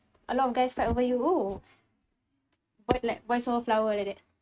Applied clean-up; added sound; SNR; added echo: neural mask model RNNoise.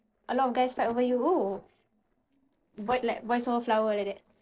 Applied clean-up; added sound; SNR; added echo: neural separator model SepFormer DNS4.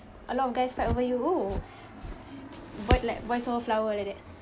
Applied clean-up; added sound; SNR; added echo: none; Aircraft; 20 dB; none.